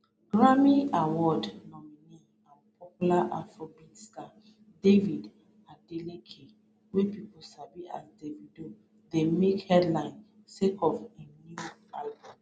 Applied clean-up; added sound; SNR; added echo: none; none; none; none.